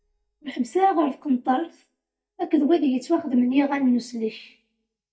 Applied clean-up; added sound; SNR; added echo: neural mask model DeepFilterNet 3.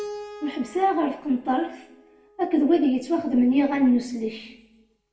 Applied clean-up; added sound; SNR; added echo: none; Keyboard (musical); 20 dB; reverberation time 0.6 s.